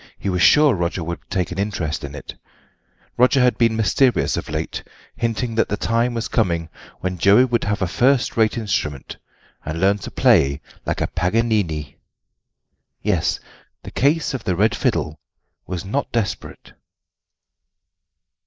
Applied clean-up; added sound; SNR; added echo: neural mask model Resemble Enhance denoiser.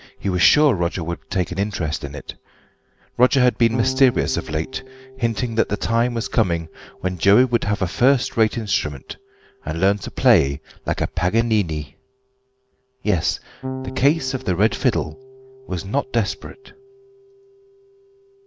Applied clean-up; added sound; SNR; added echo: none; Electric guitar / Bass guitar; 18 dB; none.